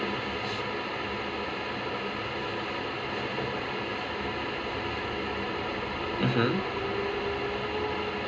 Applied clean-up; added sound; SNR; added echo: none; Dog; 10 dB; reverberation time 0.2 s.